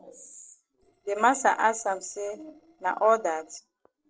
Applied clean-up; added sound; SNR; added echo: neural separator model SepFormer DNS4.